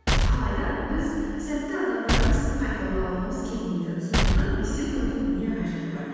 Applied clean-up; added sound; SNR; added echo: none; Explosion; -2 dB; reverberation time 2.1 s.